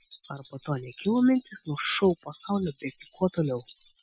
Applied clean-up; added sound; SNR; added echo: classical method Wiener filter.